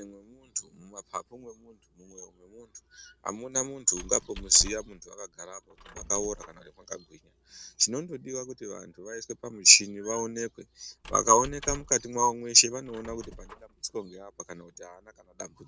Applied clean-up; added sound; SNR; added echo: none; Squeak; 19 dB; none.